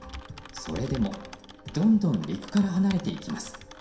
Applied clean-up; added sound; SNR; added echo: none; Typing; 16 dB; reverberation time 0.7 s.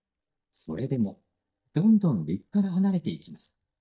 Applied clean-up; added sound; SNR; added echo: neural mask model DeepFilterNet 3.